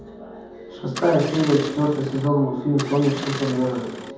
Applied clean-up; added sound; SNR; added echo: none; Engine starting; 13 dB; reverberation time 1.2 s.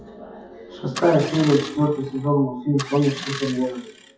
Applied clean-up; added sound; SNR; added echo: classical method WPE with log-MMSE.